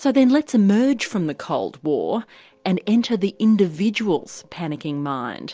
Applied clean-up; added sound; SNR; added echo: none; none; none; none.